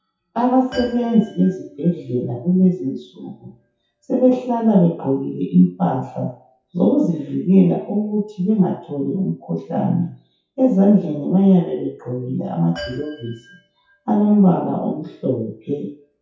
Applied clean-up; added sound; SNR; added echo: classical method WPE with log-MMSE.